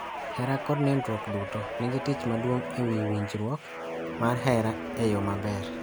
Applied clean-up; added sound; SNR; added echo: none; Guitar; 6 dB; none.